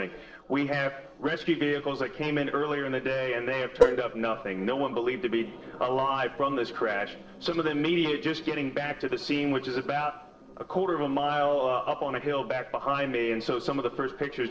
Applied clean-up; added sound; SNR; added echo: neural separator model SepFormer DNS4.